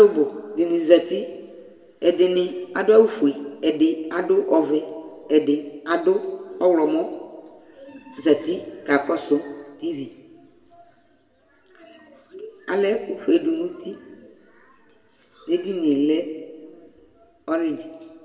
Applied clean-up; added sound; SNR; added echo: none; none; none; reverberation time 1.2 s.